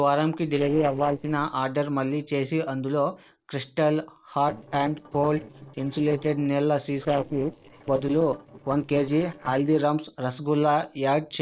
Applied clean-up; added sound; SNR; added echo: neural separator model SepFormer DNS4.